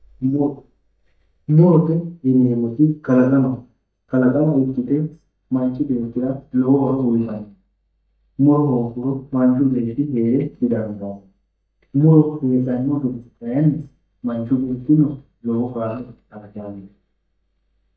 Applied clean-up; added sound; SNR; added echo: neural mask model DeepFilterNet 3.